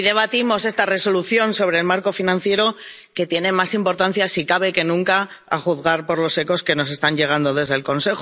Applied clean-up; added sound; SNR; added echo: none; none; none; none.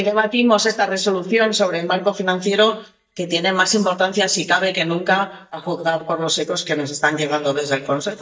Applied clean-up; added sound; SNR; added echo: neural mask model DeepFilterNet 3.